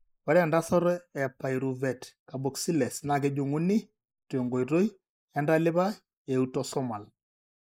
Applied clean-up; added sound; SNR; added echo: neural mask model Resemble Enhance denoiser.